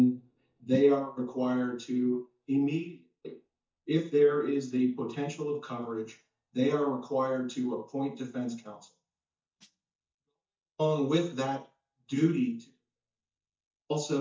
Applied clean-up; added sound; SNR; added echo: neural mask model DeepFilterNet 3.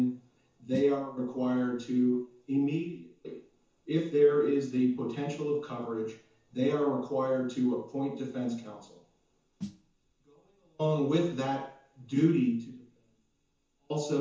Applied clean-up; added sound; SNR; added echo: none; Snare drum; 18 dB; reverberation time 0.6 s.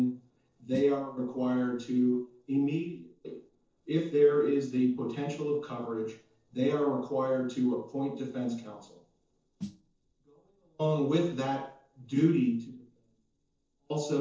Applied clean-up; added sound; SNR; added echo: neural separator model SepFormer DNS4.